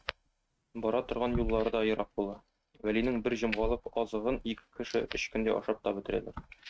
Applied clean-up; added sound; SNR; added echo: neural mask model RNNoise.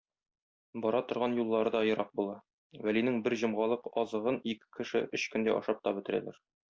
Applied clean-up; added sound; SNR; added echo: none; none; none; none.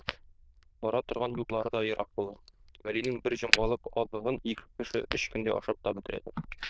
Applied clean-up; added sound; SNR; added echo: neural diffusion model UNIVERSE++.